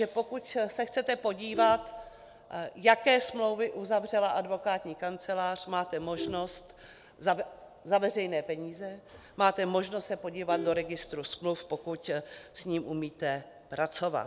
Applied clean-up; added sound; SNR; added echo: none; Vehicle horn, car horn, honking; 17 dB; none.